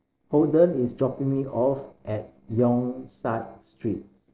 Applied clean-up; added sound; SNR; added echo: neural separator model SepFormer DNS4.